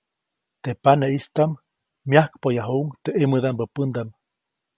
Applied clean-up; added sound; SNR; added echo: none; none; none; none.